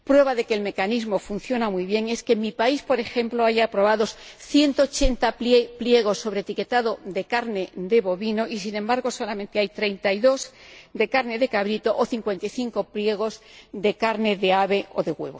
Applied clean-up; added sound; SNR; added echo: none; none; none; none.